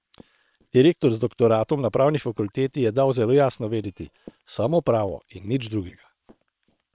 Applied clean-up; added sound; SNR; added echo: neural separator model SepFormer WHAM!.